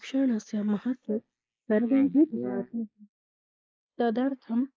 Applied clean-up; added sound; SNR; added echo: neural mask model Resemble Enhance denoiser.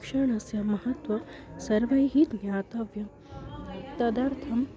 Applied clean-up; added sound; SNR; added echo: none; none; none; none.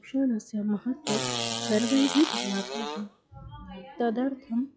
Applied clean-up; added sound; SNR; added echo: classical method log-MMSE.